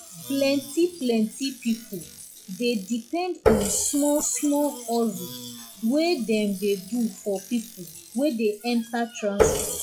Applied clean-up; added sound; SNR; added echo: classical method log-MMSE.